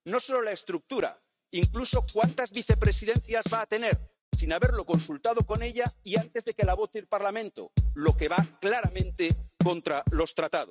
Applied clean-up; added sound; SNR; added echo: neural mask model RNNoise.